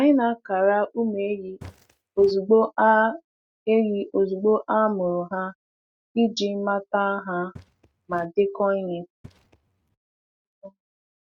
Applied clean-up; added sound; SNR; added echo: neural mask model RNNoise.